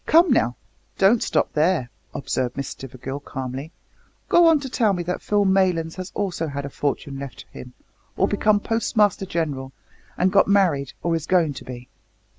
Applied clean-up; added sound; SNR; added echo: none; Bowed string instrument; 17 dB; none.